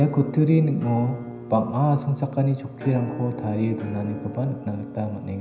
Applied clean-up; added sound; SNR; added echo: none; Musical instrument; 12 dB; reverberation time 0.9 s.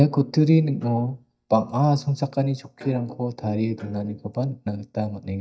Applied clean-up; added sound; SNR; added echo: neural mask model DeepFilterNet 3.